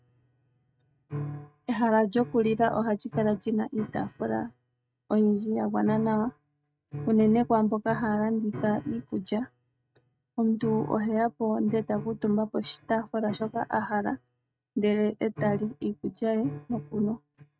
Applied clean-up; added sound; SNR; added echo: neural mask model RNNoise.